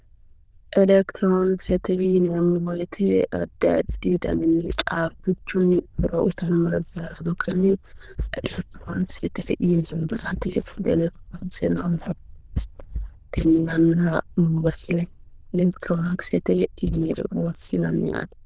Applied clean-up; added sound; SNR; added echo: neural diffusion model UNIVERSE++.